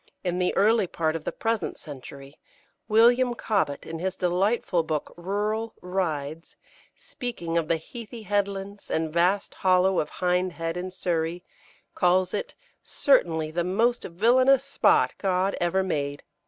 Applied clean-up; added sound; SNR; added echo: none; none; none; none.